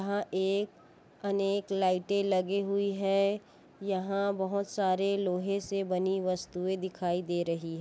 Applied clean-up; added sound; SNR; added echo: none; none; none; none.